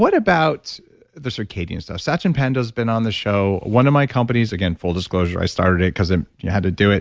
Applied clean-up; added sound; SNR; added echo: none; none; none; none.